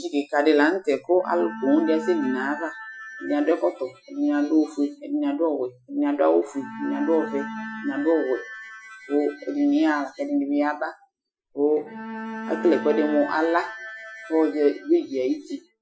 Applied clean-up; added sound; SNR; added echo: classical method Wiener filter.